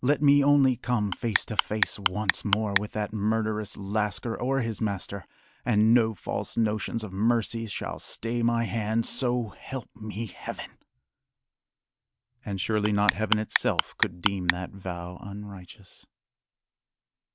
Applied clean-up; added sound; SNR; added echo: none; Clock; 2 dB; none.